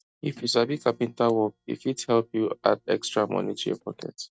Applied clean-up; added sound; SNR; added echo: neural mask model DeepFilterNet 3.